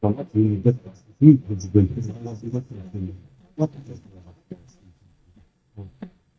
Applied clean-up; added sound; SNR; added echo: neural mask model DeepFilterNet 3.